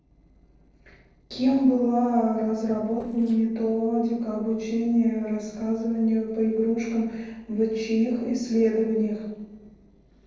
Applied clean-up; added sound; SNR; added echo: neural separator model SepFormer DNS4.